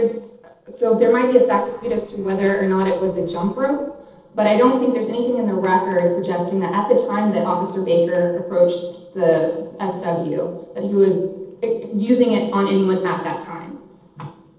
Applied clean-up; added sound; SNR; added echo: neural separator model SepFormer DNS4.